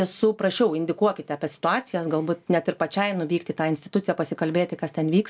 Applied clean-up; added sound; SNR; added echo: none; none; none; none.